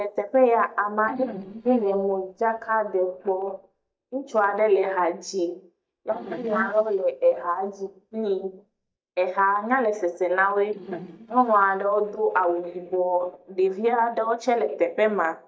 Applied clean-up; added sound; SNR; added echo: neural mask model DeepFilterNet 3.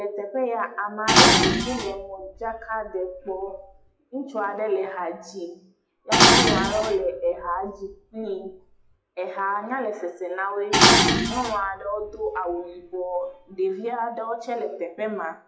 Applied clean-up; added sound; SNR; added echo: classical method WPE with log-MMSE.